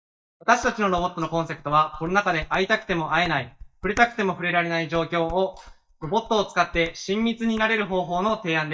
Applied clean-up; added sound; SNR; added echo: neural mask model DeepFilterNet 3.